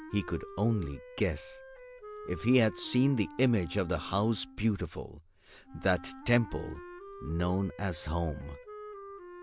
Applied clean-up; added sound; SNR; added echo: none; Wind instrument, woodwind instrument; 15 dB; none.